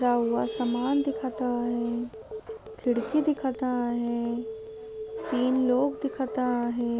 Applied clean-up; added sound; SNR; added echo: none; Telephone; 12 dB; none.